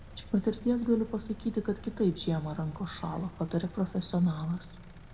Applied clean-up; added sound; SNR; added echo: none; Engine; 16 dB; reverberation time 1.3 s.